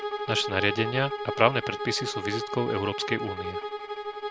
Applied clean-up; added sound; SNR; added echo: none; Bowed string instrument; 4 dB; none.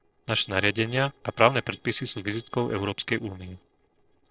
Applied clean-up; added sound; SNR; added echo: neural separator model SepFormer DNS4.